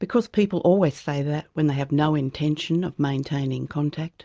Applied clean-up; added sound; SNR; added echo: none; none; none; none.